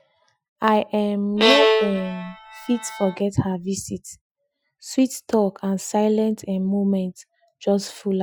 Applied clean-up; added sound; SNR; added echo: classical method Wiener filter.